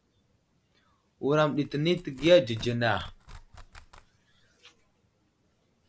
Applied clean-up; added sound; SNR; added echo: none; Tearing; 18 dB; none.